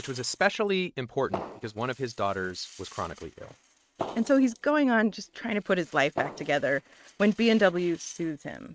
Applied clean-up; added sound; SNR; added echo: neural mask model RNNoise.